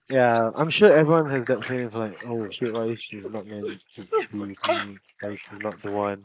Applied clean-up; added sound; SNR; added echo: neural mask model Resemble Enhance denoiser.